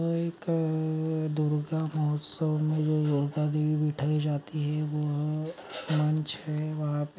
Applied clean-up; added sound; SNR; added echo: none; none; none; none.